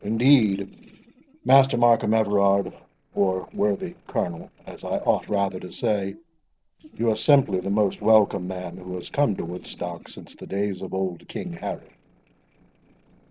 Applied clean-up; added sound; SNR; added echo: neural separator model SepFormer DNS4.